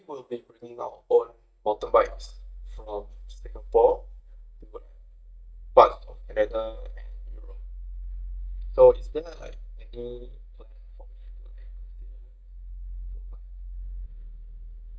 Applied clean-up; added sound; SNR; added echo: neural mask model DeepFilterNet 3.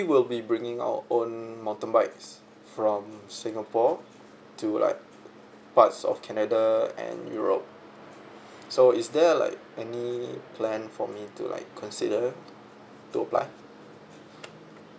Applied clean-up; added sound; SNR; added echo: none; none; none; none.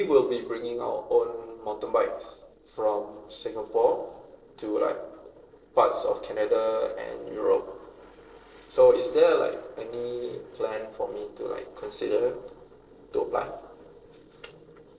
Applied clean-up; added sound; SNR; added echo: neural separator model SepFormer DNS4.